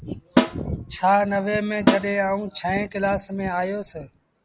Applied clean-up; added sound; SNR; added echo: none; Snare drum; 1 dB; none.